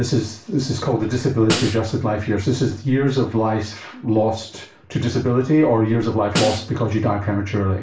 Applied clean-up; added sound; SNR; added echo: none; Snare drum; 9 dB; reverberation time 0.3 s.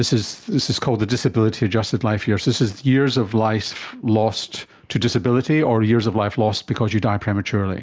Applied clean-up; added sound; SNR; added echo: none; none; none; none.